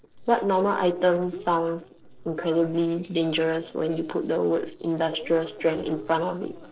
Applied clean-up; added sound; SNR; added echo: neural separator model SepFormer DNS4.